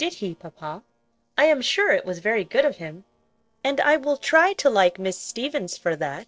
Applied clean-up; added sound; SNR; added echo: neural separator model SepFormer DNS4.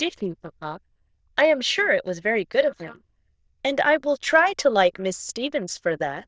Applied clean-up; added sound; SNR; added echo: neural diffusion model UNIVERSE++.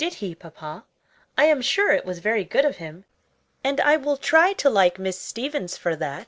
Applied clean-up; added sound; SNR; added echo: none; none; none; none.